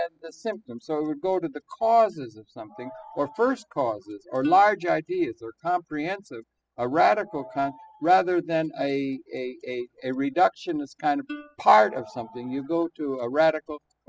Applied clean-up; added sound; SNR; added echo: classical method spectral subtraction.